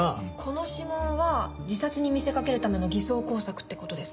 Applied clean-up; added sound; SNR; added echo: none; none; none; none.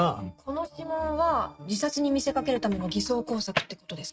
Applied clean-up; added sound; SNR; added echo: neural mask model RNNoise.